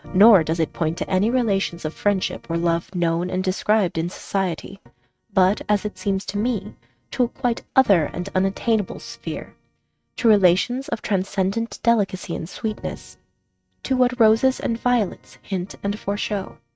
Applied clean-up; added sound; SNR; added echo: neural mask model RNNoise.